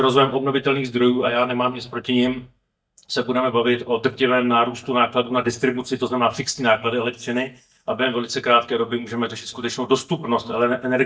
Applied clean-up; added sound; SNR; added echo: neural mask model DeepFilterNet 3.